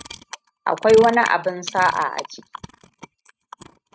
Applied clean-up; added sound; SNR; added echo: neural mask model RNNoise.